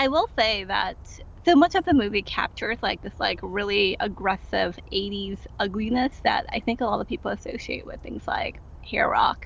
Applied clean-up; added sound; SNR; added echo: none; Bird vocalization, bird call, bird song; 17 dB; none.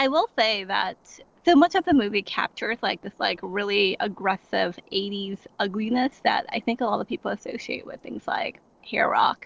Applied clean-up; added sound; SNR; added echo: neural separator model SepFormer DNS4.